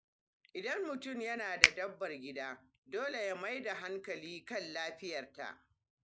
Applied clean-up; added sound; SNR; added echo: none; Finger snapping; -4 dB; none.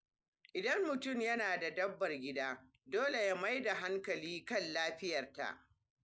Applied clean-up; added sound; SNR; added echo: none; none; none; none.